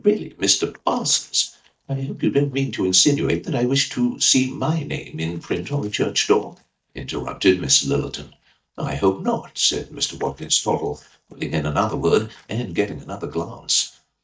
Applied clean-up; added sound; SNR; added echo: neural mask model DeepFilterNet 3.